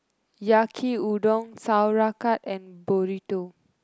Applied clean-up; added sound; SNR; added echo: none; none; none; none.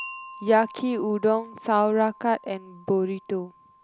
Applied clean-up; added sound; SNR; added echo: none; Wind chime; 19 dB; none.